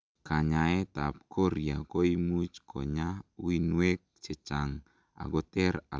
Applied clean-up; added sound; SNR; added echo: none; none; none; none.